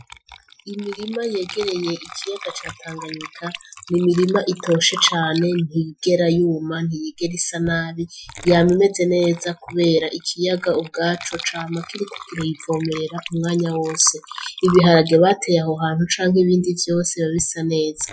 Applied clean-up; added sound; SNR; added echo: classical method Wiener filter.